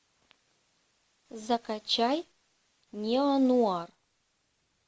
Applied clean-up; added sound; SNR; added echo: none; none; none; none.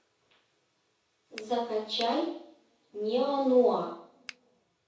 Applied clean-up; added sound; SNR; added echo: none; Finger snapping; 17 dB; reverberation time 0.6 s.